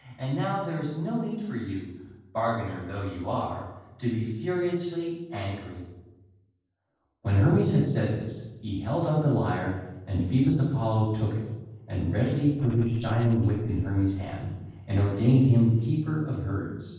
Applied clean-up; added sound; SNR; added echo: neural separator model SepFormer DNS4.